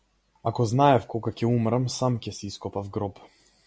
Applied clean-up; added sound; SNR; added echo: none; none; none; none.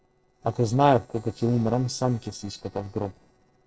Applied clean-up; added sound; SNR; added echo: neural separator model SepFormer DNS4.